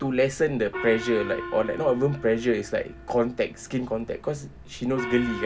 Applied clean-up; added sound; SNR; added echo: none; Gong; 12 dB; none.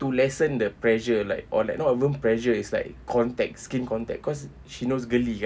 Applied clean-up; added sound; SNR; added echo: none; none; none; none.